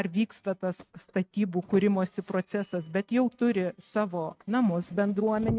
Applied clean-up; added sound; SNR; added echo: neural mask model RNNoise.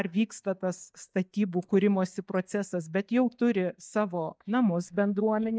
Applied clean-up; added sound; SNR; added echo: neural mask model DeepFilterNet 3.